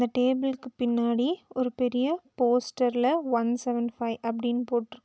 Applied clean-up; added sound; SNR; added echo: none; none; none; none.